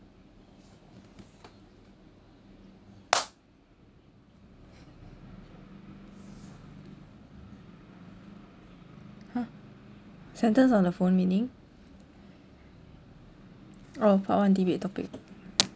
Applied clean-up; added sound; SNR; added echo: none; none; none; none.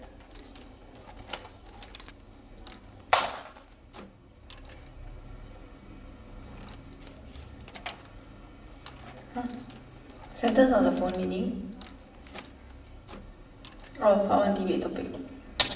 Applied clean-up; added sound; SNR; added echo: none; Keys jangling; 17 dB; reverberation time 0.8 s.